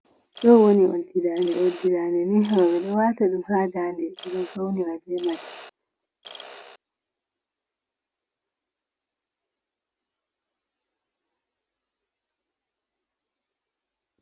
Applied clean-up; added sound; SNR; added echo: none; Mechanisms; 17 dB; none.